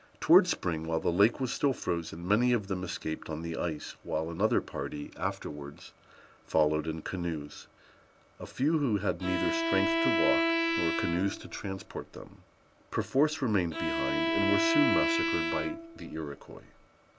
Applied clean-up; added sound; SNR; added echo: none; Bowed string instrument; 0 dB; none.